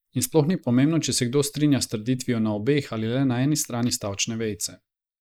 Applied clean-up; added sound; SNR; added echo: neural mask model Resemble Enhance denoiser.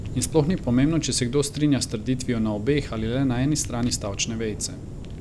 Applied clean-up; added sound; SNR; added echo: none; Fire; 10 dB; none.